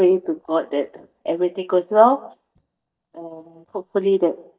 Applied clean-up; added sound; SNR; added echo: neural mask model DeepFilterNet 3.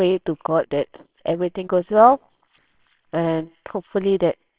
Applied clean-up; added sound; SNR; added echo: neural separator model SepFormer WHAMR!.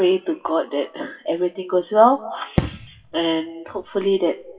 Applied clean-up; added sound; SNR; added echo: classical method WPE with log-MMSE.